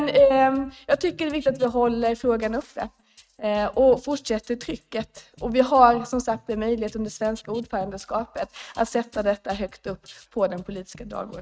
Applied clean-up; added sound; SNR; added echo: neural mask model RNNoise.